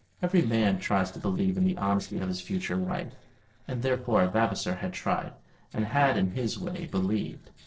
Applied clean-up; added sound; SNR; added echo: neural separator model SepFormer DNS4.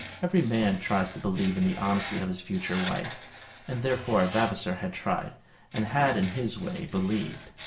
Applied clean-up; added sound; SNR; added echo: none; Screech; 12 dB; reverberation time 0.4 s.